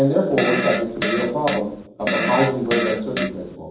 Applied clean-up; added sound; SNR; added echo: none; Fart; 4 dB; reverberation time 1.2 s.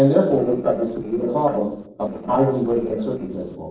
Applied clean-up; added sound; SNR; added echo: neural separator model SepFormer DNS4.